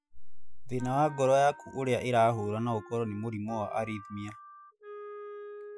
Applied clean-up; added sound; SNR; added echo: classical method Wiener filter.